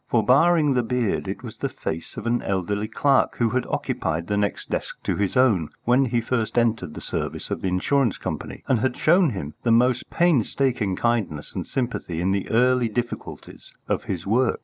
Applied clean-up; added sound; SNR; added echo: none; none; none; none.